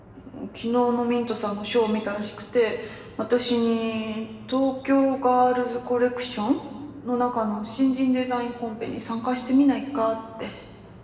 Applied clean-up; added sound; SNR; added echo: none; none; none; reverberation time 1.4 s.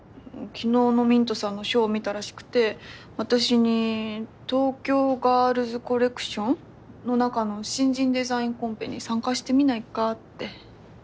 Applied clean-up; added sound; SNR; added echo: none; none; none; none.